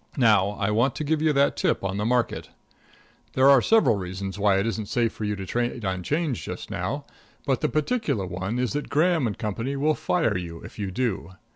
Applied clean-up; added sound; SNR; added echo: none; none; none; none.